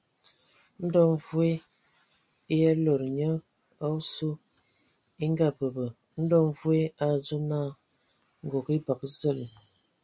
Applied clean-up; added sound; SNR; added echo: none; none; none; none.